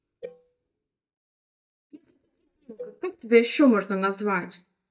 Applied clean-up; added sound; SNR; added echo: neural mask model DeepFilterNet 3.